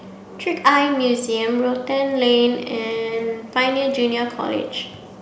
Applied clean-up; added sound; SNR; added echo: none; none; none; none.